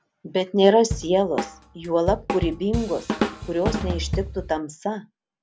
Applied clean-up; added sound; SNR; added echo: none; Drum / Drum kit; 5 dB; none.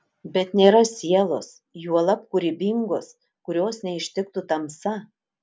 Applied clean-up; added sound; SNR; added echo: none; none; none; none.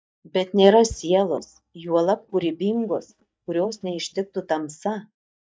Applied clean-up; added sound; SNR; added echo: neural mask model DeepFilterNet 3.